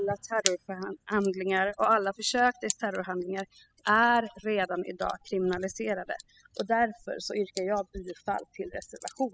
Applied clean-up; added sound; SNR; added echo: classical method spectral subtraction.